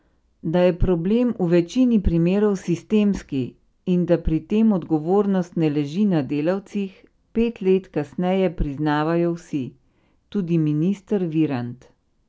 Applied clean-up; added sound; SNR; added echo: none; none; none; none.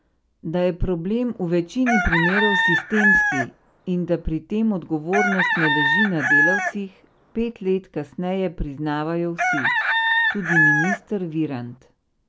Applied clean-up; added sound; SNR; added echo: none; Chicken, rooster; -2 dB; none.